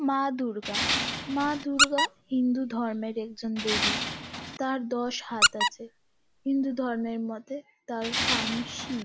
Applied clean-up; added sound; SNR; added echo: none; Squeak + Tools; -1 dB; none.